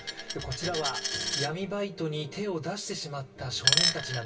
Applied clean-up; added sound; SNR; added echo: none; Coin (dropping); -1 dB; reverberation time 0.1 s.